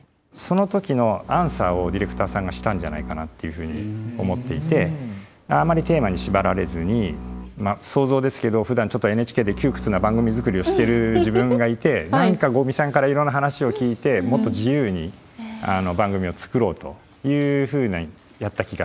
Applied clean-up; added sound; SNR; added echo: none; Bowed string instrument; 12 dB; none.